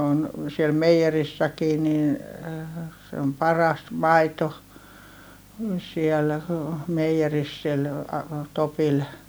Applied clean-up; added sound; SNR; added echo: none; none; none; none.